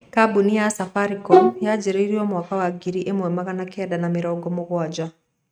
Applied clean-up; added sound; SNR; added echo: neural mask model RNNoise.